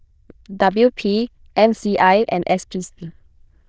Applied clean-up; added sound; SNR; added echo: neural diffusion model UNIVERSE++.